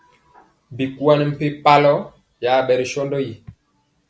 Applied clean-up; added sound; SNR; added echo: none; none; none; none.